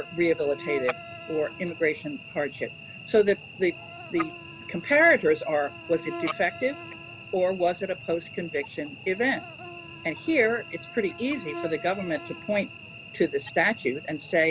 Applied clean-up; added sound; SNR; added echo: none; Cricket / Buzz; 14 dB; none.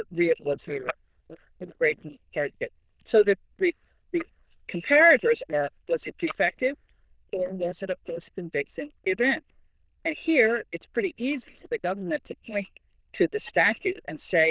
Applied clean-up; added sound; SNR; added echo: neural diffusion model UNIVERSE++.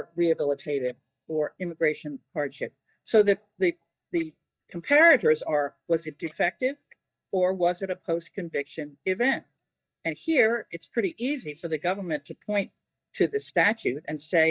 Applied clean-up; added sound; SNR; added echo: neural mask model DeepFilterNet 3.